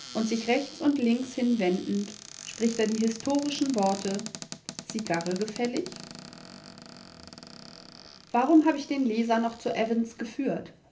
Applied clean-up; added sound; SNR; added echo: none; Cupboard open or close; 16 dB; reverberation time 0.3 s.